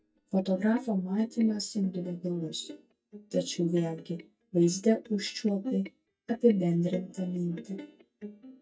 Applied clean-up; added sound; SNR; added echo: neural mask model DeepFilterNet 3.